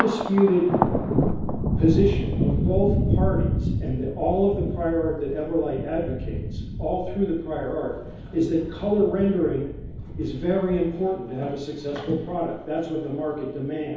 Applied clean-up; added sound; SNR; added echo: none; Thunder; 2 dB; reverberation time 2.2 s.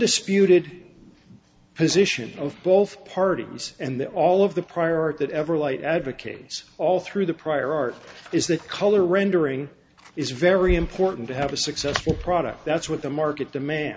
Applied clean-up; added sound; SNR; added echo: none; none; none; none.